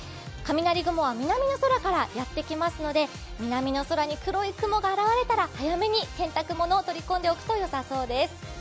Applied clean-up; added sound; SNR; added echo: none; none; none; none.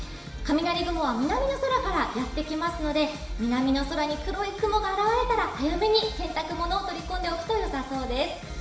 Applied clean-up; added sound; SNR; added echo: none; none; none; reverberation time 0.7 s.